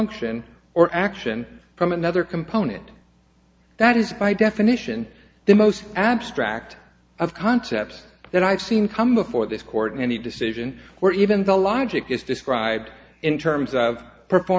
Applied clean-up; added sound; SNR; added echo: none; none; none; none.